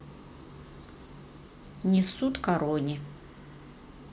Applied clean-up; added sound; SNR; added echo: none; none; none; none.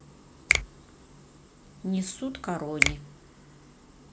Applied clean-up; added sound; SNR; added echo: none; Finger snapping; -5 dB; none.